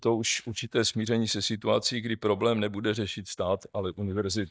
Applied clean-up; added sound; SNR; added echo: neural mask model DeepFilterNet 3.